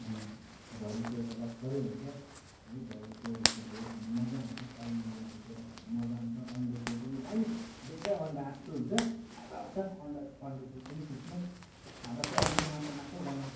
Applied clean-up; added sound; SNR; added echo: none; Zipper (clothing); 3 dB; reverberation time 0.9 s.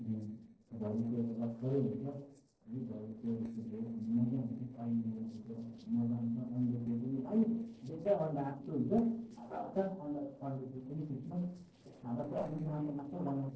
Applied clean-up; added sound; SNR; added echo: neural separator model SepFormer DNS4.